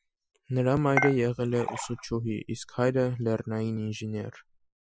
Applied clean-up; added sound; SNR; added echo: classical method Wiener filter.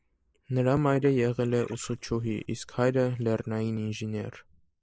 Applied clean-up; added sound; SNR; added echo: neural mask model Resemble Enhance denoiser.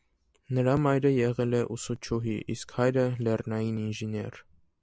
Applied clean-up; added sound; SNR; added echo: none; none; none; none.